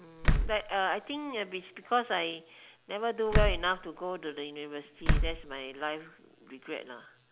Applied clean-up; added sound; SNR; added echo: none; Slam; -4 dB; none.